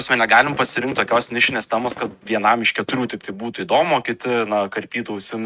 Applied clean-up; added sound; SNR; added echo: neural mask model RNNoise.